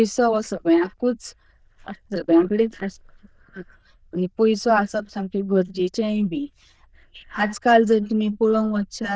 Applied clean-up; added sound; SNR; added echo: neural diffusion model UNIVERSE++.